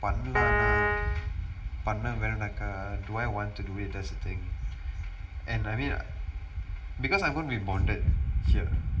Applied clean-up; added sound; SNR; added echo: none; Piano; -2 dB; reverberation time 0.9 s.